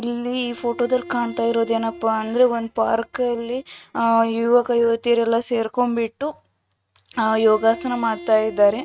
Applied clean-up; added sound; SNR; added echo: neural mask model RNNoise.